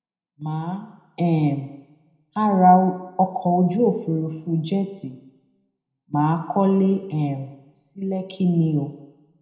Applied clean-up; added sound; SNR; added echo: none; none; none; reverberation time 0.7 s.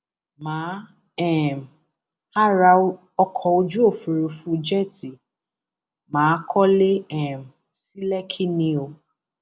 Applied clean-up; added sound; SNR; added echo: none; none; none; none.